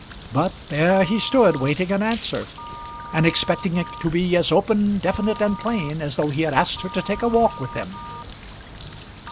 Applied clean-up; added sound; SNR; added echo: none; Telephone + Bird; 14 dB; none.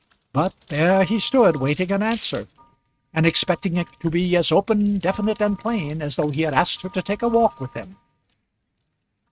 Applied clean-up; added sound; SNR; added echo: neural mask model RNNoise.